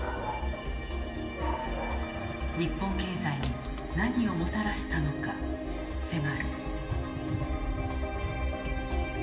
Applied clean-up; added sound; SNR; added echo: none; Dog; 11 dB; reverberation time 0.9 s.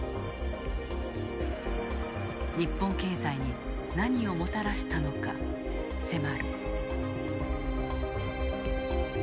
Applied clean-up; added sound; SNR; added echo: none; none; none; none.